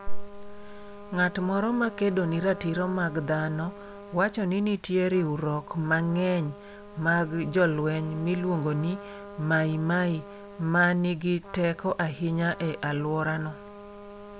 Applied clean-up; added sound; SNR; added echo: none; Trumpet; 17 dB; none.